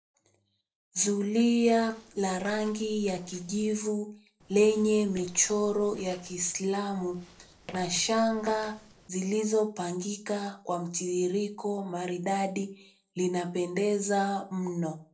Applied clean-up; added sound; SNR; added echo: neural separator model SepFormer DNS4.